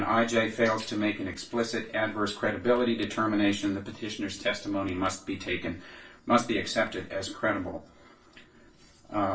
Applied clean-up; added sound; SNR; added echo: neural separator model SepFormer DNS4.